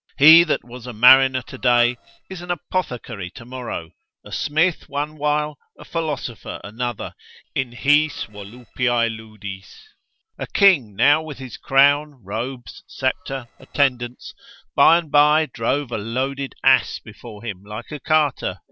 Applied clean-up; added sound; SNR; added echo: neural separator model SepFormer DNS4.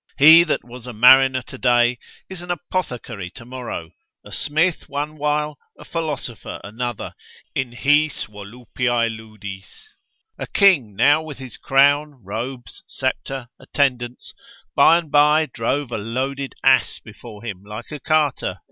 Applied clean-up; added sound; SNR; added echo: none; none; none; none.